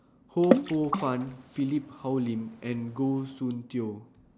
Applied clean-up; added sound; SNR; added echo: none; Water / Splash, splatter; 2 dB; none.